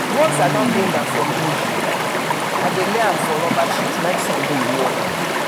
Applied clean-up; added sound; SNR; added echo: none; Stream; -3 dB; none.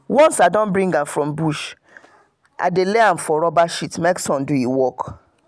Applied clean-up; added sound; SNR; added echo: none; none; none; none.